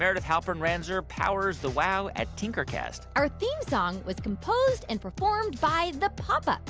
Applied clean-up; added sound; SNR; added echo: none; none; none; none.